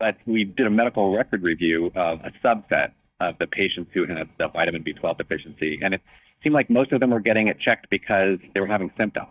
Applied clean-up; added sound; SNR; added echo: neural mask model DeepFilterNet 3.